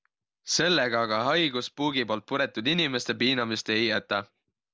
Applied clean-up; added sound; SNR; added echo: none; none; none; none.